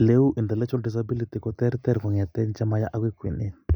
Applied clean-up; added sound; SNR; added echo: none; none; none; none.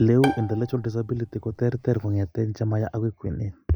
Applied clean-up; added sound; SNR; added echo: none; Bowed string instrument; 12 dB; none.